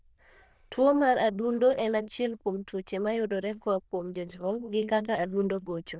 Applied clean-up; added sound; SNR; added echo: neural diffusion model UNIVERSE++.